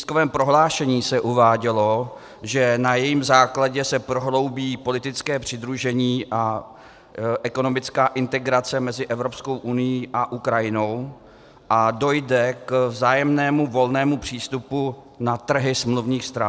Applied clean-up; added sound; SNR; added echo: none; none; none; none.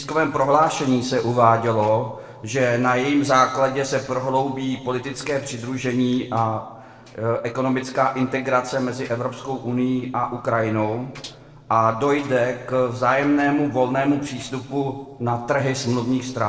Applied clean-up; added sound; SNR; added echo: neural separator model SepFormer DNS4.